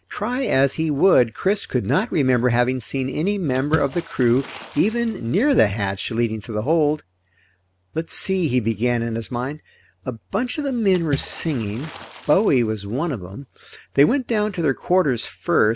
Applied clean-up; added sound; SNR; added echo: none; Water / Splash, splatter; 19 dB; none.